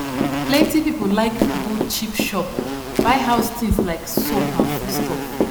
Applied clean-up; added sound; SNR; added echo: none; Insect + Walk, footsteps / Run; 0 dB; none.